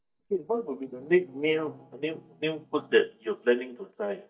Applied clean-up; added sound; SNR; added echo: neural mask model DeepFilterNet 3.